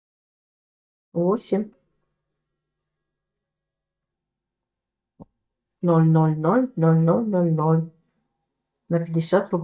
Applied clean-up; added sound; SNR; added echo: neural mask model DeepFilterNet 3.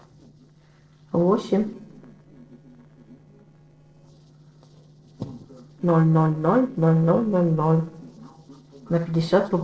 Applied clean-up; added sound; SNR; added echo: neural separator model SepFormer DNS4.